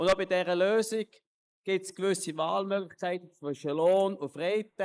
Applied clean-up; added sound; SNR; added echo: neural mask model Resemble Enhance denoiser.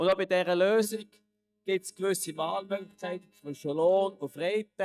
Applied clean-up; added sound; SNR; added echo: neural mask model DeepFilterNet 3.